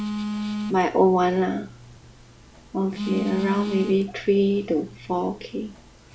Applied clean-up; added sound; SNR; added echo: none; Telephone; 8 dB; reverberation time 0.3 s.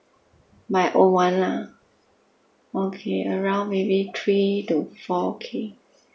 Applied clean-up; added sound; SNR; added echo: none; none; none; none.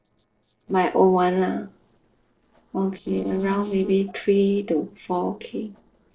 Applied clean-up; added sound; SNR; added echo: neural separator model SepFormer DNS4.